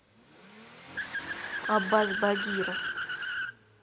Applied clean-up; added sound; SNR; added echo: none; Accelerating, revving, vroom / Car; 3 dB; none.